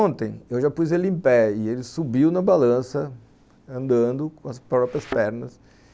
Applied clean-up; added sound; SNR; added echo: none; Thump, thud; 14 dB; none.